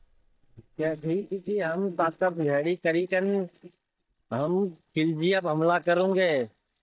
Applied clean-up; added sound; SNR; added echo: neural mask model DeepFilterNet 3.